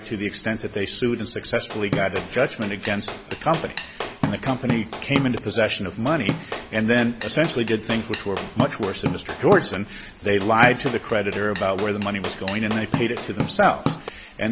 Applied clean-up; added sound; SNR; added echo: none; Drum / Drum kit; 7 dB; none.